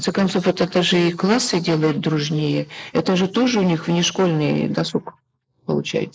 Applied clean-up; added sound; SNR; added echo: neural mask model Resemble Enhance denoiser.